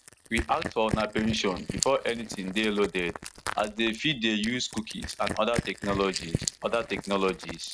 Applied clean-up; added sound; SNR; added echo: neural mask model RNNoise.